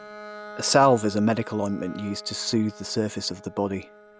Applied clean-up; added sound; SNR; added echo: none; Bowed string instrument; 18 dB; none.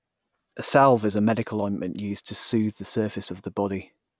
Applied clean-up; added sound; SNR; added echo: none; none; none; none.